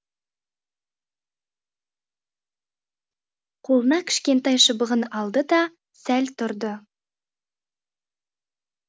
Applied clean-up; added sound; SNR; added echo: none; none; none; none.